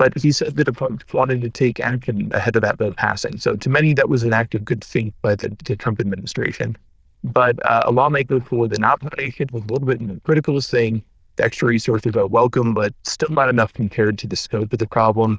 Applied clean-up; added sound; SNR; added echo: neural diffusion model UNIVERSE++.